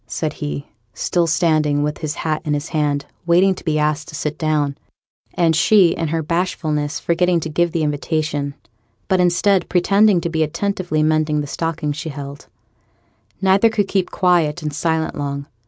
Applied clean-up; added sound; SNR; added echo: none; none; none; none.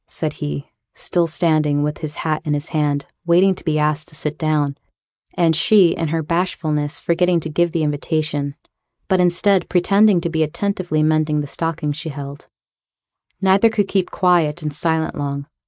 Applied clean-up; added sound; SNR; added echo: neural mask model Resemble Enhance denoiser.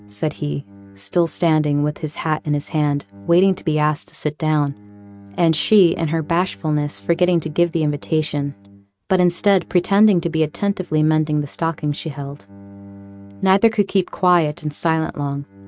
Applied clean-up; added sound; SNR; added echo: neural mask model RNNoise.